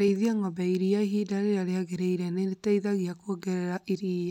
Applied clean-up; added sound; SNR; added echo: none; none; none; none.